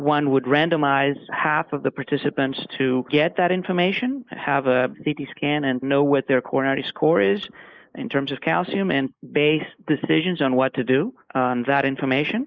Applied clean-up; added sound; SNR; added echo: neural mask model Resemble Enhance denoiser.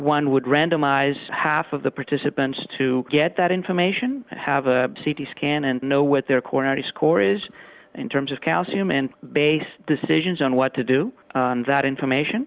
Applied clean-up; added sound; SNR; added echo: none; none; none; none.